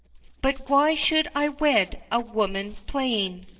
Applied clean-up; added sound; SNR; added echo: neural separator model SepFormer DNS4.